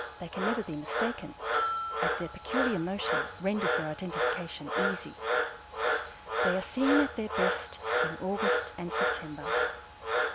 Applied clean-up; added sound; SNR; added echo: none; Frog + Bell; -4 dB; none.